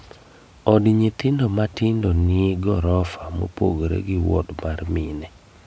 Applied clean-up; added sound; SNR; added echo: none; none; none; none.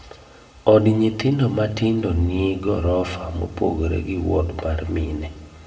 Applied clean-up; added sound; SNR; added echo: none; none; none; reverberation time 1.1 s.